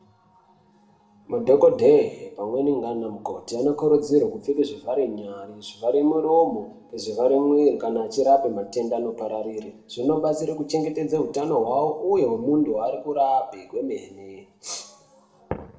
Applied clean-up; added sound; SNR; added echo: none; none; none; reverberation time 0.5 s.